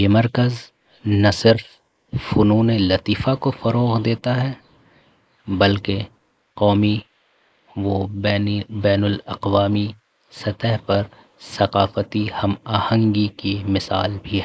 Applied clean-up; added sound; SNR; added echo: neural mask model Resemble Enhance denoiser.